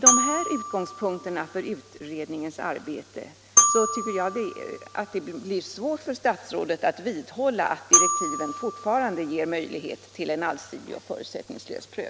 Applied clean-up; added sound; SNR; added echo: none; Glockenspiel; -2 dB; none.